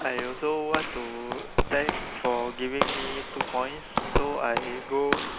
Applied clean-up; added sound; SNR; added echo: none; Coin (dropping) + Walk, footsteps / Slam; 0 dB; none.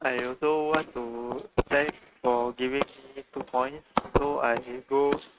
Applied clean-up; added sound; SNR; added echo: neural mask model RNNoise.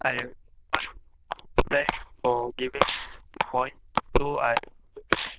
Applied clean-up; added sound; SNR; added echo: neural diffusion model UNIVERSE++.